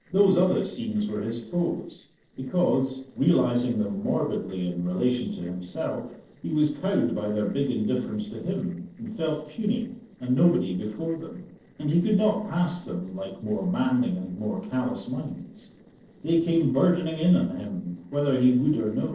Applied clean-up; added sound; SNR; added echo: neural separator model SepFormer DNS4.